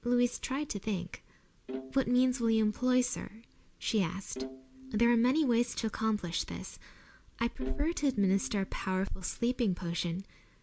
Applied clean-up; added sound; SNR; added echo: none; Bowed string instrument; 15 dB; none.